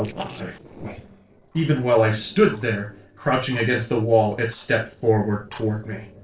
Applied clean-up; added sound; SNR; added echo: neural separator model SepFormer DNS4.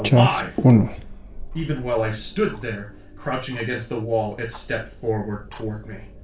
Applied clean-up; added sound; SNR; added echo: none; Clock; -3 dB; reverberation time 0.3 s.